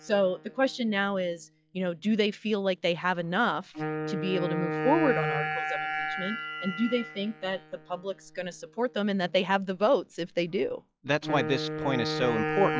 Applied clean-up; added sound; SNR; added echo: classical method log-MMSE.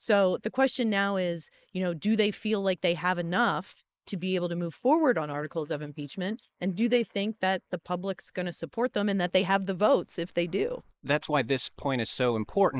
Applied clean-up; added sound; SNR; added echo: neural mask model Resemble Enhance denoiser.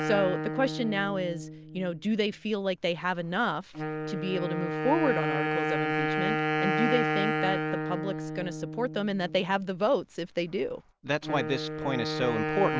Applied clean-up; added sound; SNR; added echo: none; Wind instrument, woodwind instrument; 2 dB; none.